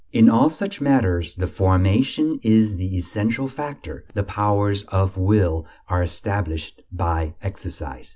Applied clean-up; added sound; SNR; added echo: none; none; none; none.